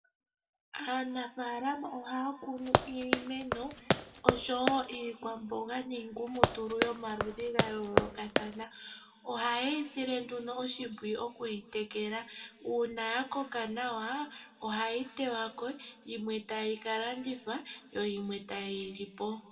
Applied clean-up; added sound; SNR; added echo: none; Run; -4 dB; reverberation time 1.6 s.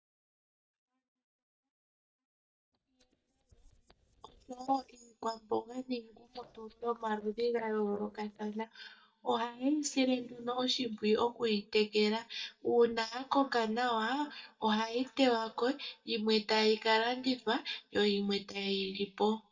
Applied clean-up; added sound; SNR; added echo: neural mask model DeepFilterNet 3.